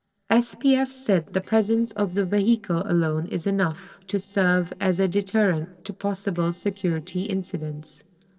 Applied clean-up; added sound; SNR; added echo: neural separator model SepFormer DNS4.